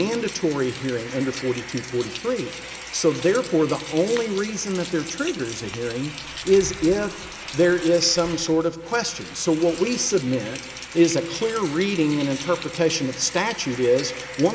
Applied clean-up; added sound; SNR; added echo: none; Rain; 13 dB; none.